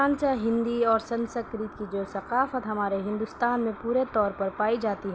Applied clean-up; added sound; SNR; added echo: none; none; none; none.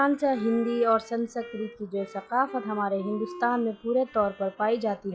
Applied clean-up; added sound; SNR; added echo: classical method log-MMSE.